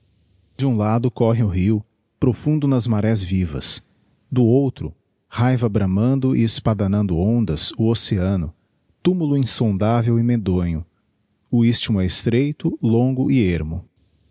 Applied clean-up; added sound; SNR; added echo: none; none; none; none.